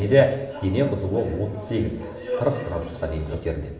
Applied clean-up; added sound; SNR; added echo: none; none; none; reverberation time 0.8 s.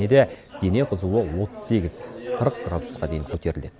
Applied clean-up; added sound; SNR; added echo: none; none; none; none.